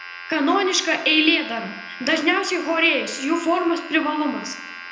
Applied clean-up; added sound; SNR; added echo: none; Domestic sounds, home sounds; 14 dB; reverberation time 0.7 s.